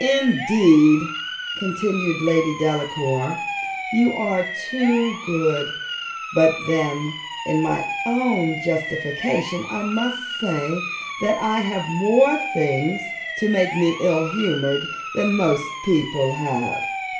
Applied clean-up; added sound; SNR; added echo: none; Siren; 8 dB; reverberation time 0.5 s.